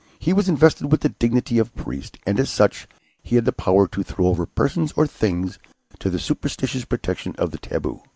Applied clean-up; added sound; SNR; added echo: none; none; none; none.